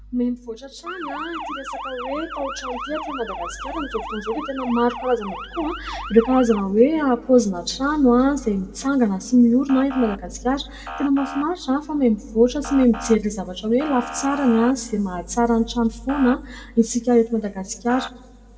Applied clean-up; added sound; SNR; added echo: none; Motor vehicle (road) / Siren; 14 dB; reverberation time 1.1 s.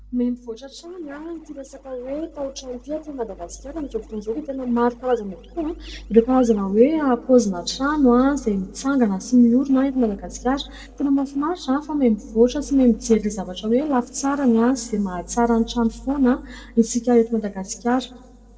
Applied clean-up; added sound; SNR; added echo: neural separator model SepFormer DNS4.